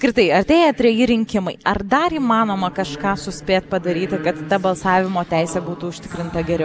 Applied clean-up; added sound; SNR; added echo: none; none; none; none.